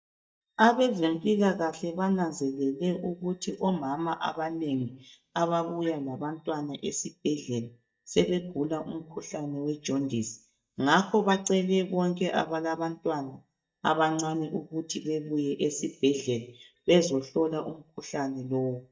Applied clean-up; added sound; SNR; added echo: neural mask model DeepFilterNet 3.